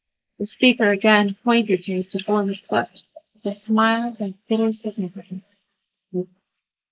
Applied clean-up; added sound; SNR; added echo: neural mask model Resemble Enhance denoiser.